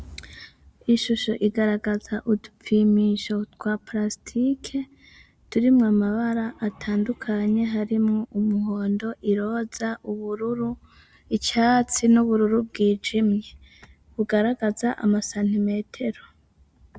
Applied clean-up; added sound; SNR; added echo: none; none; none; none.